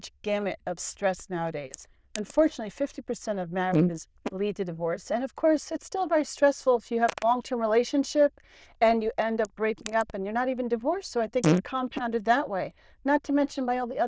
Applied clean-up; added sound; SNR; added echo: neural diffusion model UNIVERSE++.